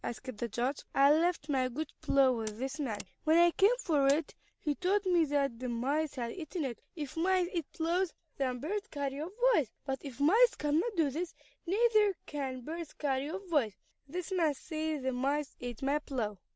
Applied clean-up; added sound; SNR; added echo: none; Mechanisms; 20 dB; none.